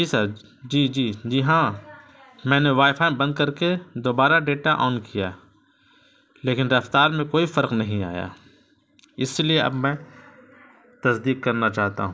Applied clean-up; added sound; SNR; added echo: none; none; none; none.